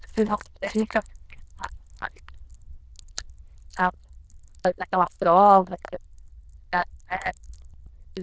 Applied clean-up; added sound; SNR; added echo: neural diffusion model UNIVERSE++.